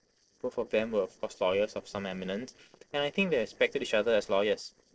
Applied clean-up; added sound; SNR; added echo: neural separator model SepFormer DNS4.